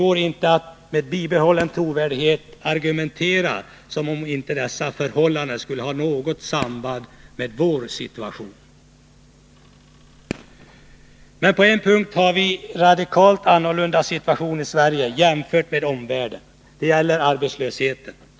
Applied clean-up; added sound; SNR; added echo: none; Fireworks; 19 dB; none.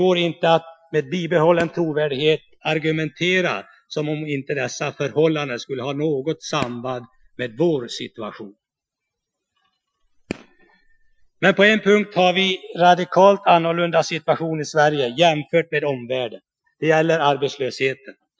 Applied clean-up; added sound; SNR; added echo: classical method Wiener filter.